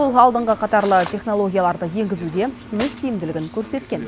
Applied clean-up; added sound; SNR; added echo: none; Cutlery, silverware + Engine; 17 dB; none.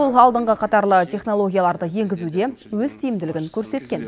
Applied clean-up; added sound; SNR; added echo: none; none; none; none.